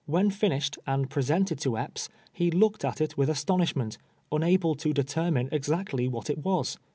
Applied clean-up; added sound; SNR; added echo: none; none; none; none.